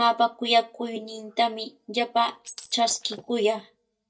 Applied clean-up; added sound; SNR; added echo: neural mask model DeepFilterNet 3.